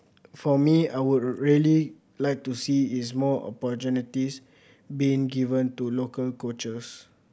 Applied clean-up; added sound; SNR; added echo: none; none; none; none.